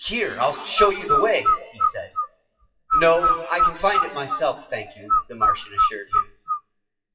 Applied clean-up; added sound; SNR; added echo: classical method WPE with log-MMSE.